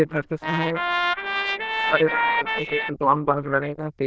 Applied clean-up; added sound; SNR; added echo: neural diffusion model UNIVERSE++.